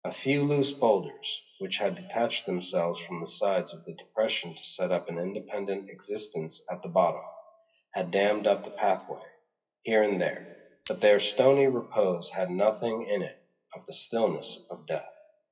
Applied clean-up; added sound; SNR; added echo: classical method WPE with log-MMSE.